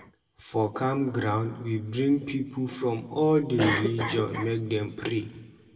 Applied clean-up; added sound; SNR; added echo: none; Cough; 10 dB; reverberation time 1.3 s.